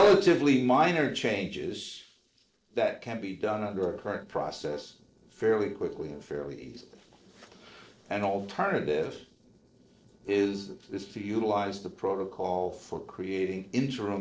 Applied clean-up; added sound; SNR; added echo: neural separator model SepFormer DNS4.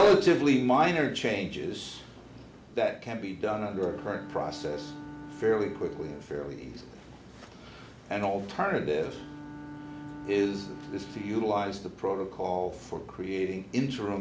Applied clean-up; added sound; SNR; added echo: none; Bowed string instrument; 17 dB; none.